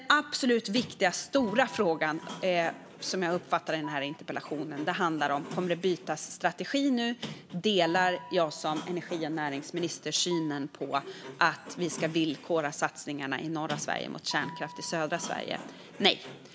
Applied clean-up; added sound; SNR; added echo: none; Sliding door; 15 dB; none.